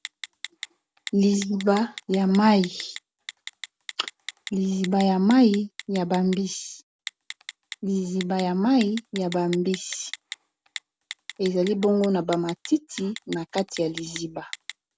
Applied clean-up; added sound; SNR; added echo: none; Telephone; 17 dB; none.